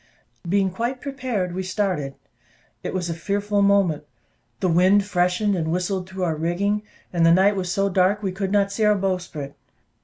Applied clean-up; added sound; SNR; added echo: none; none; none; none.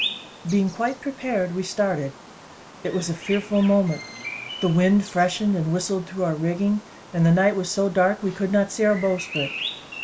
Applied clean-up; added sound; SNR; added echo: none; Bird vocalization, bird call, bird song; 14 dB; none.